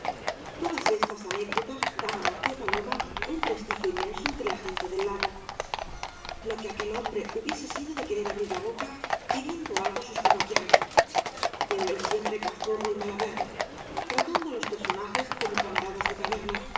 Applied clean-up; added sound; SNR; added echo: none; Livestock, farm animals, working animals; -4 dB; reverberation time 0.7 s.